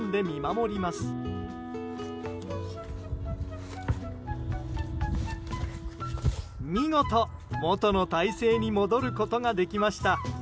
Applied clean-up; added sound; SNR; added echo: none; Wind instrument, woodwind instrument; 19 dB; none.